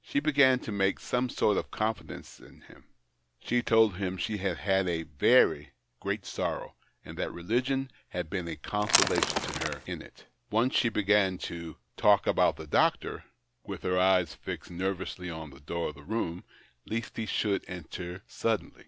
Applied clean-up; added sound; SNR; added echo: none; Crackle / Crushing / Wood; -1 dB; none.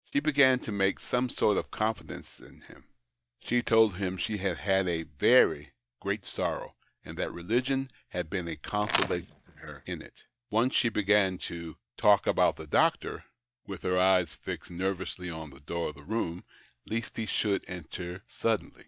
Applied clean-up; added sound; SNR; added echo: neural mask model DeepFilterNet 3.